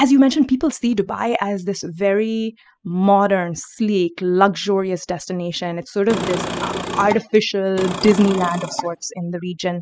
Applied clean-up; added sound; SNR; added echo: classical method spectral subtraction.